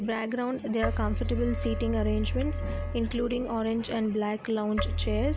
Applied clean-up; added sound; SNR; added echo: none; Keyboard (musical); 3 dB; none.